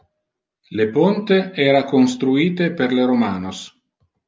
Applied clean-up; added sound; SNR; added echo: none; none; none; none.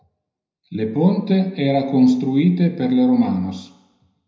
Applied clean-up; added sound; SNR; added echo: none; none; none; reverberation time 0.7 s.